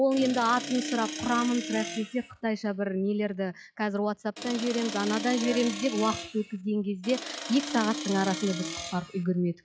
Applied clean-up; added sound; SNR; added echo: classical method log-MMSE.